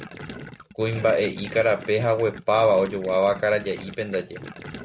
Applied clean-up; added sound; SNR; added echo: none; Gurgling; 15 dB; none.